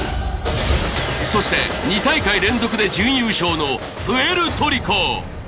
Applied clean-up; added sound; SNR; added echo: none; none; none; none.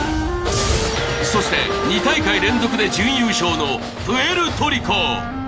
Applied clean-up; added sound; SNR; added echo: none; Wind instrument, woodwind instrument; 7 dB; reverberation time 0.5 s.